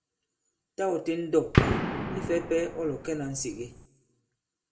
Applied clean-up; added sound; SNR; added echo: none; Gunshot, gunfire; -2 dB; reverberation time 0.5 s.